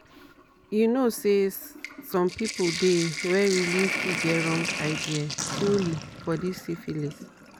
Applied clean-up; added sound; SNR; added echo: none; Sink (filling or washing); 7 dB; none.